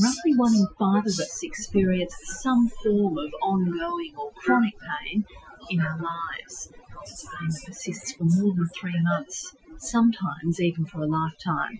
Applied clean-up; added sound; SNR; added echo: classical method Wiener filter.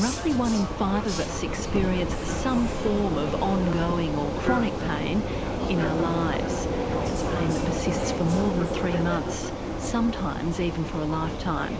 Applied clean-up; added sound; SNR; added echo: none; Vehicle; 1 dB; none.